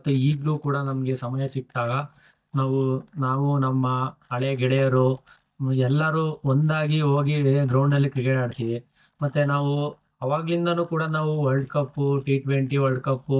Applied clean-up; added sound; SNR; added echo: neural mask model DeepFilterNet 3.